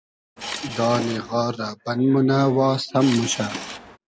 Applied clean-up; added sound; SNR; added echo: none; Subway, metro, underground / Engine; 11 dB; none.